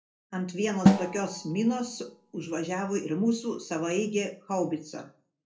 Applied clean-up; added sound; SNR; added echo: none; Snare drum; -1 dB; reverberation time 0.3 s.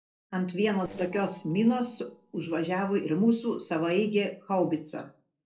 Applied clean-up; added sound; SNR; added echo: neural separator model SepFormer DNS4.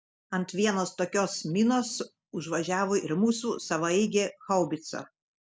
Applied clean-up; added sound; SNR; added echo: none; none; none; none.